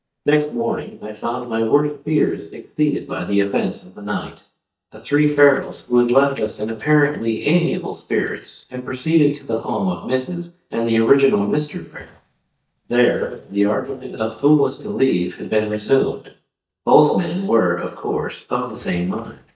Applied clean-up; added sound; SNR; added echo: neural mask model DeepFilterNet 3.